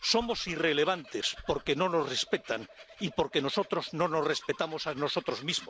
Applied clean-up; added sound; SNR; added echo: none; Run + Bird vocalization, bird call, bird song; 19 dB; none.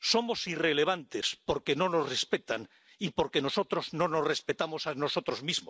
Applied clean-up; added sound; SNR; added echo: none; none; none; none.